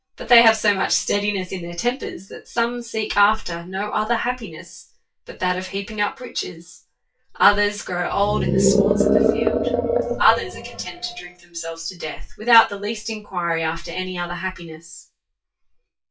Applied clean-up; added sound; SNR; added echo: classical method WPE with log-MMSE.